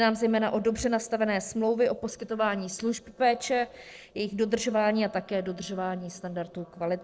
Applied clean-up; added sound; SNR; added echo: neural separator model SepFormer DNS4.